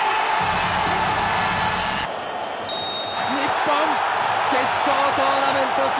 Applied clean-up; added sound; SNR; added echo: none; none; none; none.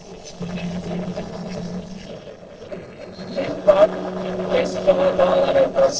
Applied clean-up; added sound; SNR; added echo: neural separator model SepFormer DNS4.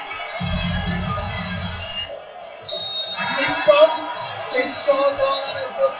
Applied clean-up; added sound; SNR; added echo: classical method WPE with log-MMSE.